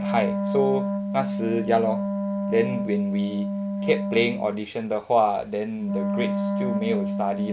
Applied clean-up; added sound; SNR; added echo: none; Wind instrument, woodwind instrument; 1 dB; none.